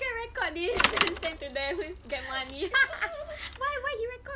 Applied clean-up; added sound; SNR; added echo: none; Bicycle; 3 dB; none.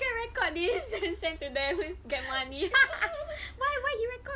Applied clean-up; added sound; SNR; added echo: none; none; none; none.